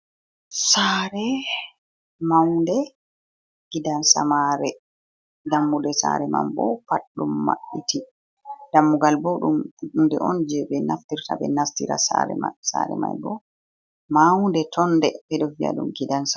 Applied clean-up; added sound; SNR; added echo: none; none; none; none.